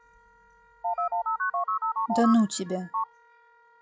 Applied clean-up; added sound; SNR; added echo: classical method log-MMSE.